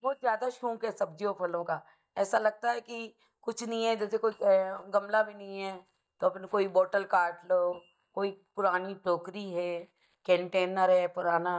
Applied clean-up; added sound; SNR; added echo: neural mask model DeepFilterNet 3.